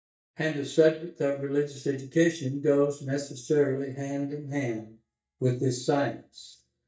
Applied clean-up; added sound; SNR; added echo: neural mask model DeepFilterNet 3.